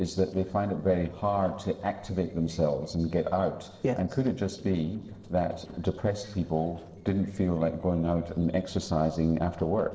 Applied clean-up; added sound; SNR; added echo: neural separator model SepFormer DNS4.